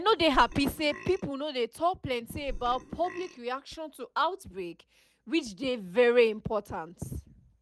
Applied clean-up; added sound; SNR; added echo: none; Burping, eructation; 13 dB; none.